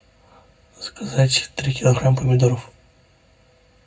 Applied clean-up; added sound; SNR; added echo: none; none; none; reverberation time 0.3 s.